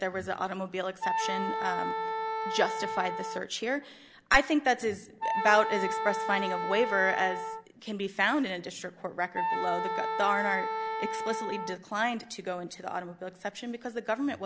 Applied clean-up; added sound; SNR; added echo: none; Wind instrument, woodwind instrument; 3 dB; none.